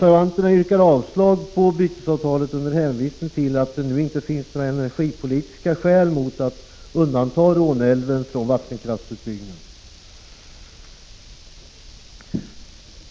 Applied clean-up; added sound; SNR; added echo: none; none; none; none.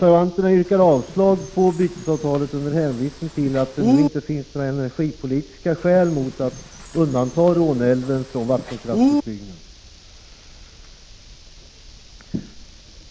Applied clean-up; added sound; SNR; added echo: none; Bird; 5 dB; none.